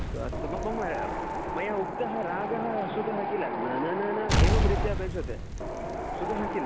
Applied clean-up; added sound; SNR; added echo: none; Explosion + Wind; -4 dB; none.